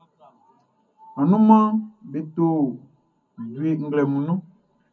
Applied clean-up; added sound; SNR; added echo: none; none; none; reverberation time 0.4 s.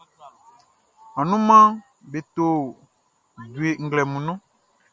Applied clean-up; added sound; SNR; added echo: none; none; none; none.